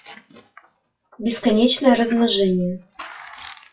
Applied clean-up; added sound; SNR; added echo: classical method WPE with log-MMSE.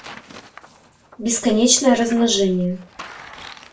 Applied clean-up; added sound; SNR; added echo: none; Tearing; 20 dB; reverberation time 0.3 s.